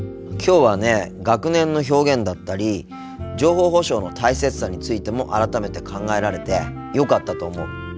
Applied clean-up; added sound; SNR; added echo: none; none; none; none.